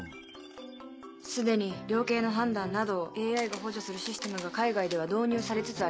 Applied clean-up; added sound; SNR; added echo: none; Camera; 13 dB; none.